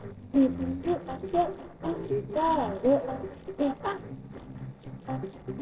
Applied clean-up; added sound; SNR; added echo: neural separator model SepFormer DNS4.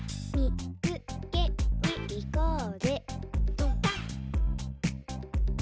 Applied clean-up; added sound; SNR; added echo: none; none; none; none.